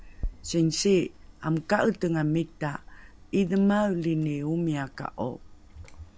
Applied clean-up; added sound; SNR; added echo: none; Chewing, mastication; 16 dB; none.